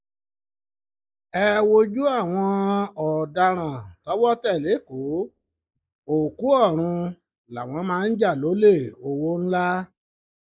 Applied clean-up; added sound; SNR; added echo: neural mask model Resemble Enhance denoiser.